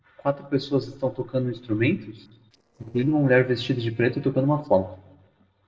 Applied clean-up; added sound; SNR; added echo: neural separator model SepFormer DNS4.